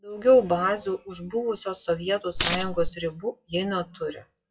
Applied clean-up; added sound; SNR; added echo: classical method WPE with log-MMSE.